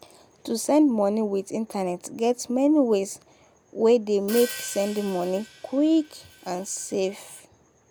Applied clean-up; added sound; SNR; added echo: none; Hi-hat; 16 dB; none.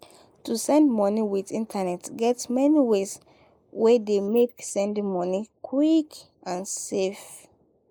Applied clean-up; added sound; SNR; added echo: neural mask model Resemble Enhance denoiser.